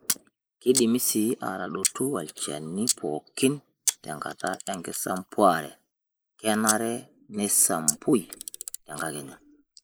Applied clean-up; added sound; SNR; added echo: neural mask model Resemble Enhance denoiser.